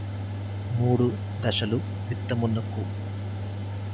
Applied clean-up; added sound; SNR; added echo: none; Mechanical fan; 2 dB; none.